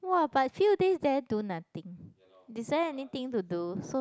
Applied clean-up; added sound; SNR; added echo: none; none; none; none.